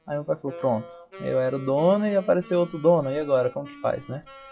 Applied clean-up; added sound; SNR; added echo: classical method WPE with log-MMSE.